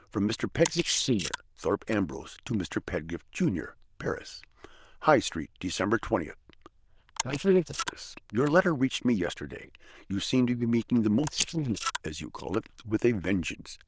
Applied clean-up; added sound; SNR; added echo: neural diffusion model UNIVERSE++.